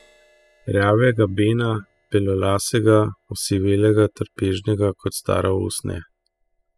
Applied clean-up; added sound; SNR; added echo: classical method spectral subtraction.